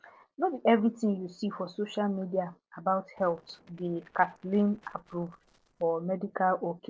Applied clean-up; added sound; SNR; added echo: neural separator model SepFormer DNS4.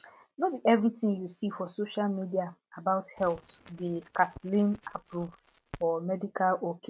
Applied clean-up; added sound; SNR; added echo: neural mask model RNNoise.